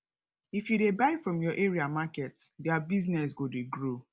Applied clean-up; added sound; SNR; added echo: none; none; none; none.